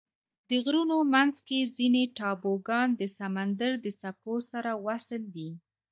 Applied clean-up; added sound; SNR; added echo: neural mask model DeepFilterNet 3.